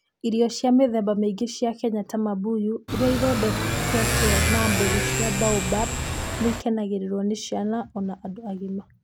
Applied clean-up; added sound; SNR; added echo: none; Motorcycle / Accelerating, revving, vroom; -1 dB; none.